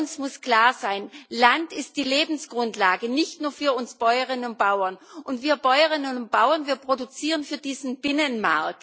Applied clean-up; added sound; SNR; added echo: none; none; none; none.